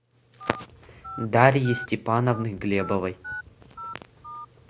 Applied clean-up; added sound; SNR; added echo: none; Telephone; 15 dB; none.